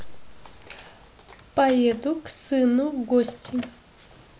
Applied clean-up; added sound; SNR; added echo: none; none; none; none.